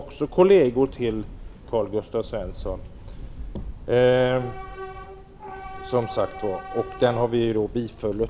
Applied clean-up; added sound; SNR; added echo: none; Subway, metro, underground / Train; 13 dB; none.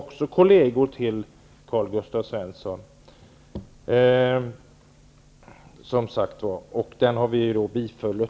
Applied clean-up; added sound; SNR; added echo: none; none; none; none.